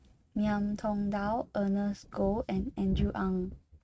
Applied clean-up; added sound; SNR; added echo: neural mask model RNNoise.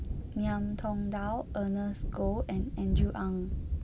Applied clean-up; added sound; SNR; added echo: none; Thunder; 1 dB; none.